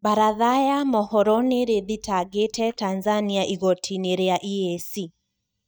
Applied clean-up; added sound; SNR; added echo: neural mask model DeepFilterNet 3.